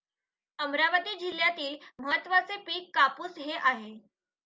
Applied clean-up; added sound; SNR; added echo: none; none; none; none.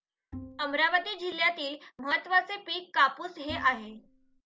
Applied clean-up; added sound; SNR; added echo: none; Bowed string instrument; 16 dB; none.